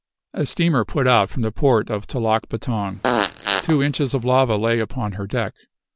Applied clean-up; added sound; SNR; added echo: none; Fart; 3 dB; none.